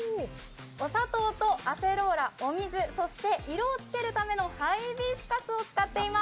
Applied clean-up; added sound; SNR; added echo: none; Printer; 19 dB; none.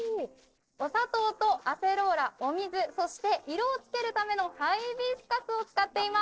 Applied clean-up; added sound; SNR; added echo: neural separator model SepFormer DNS4.